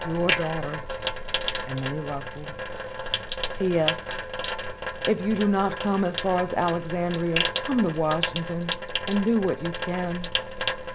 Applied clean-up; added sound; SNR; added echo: none; Sink (filling or washing) / Water tap, faucet; 2 dB; none.